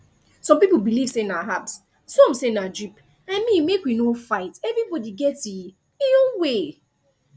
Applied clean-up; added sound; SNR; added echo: none; none; none; none.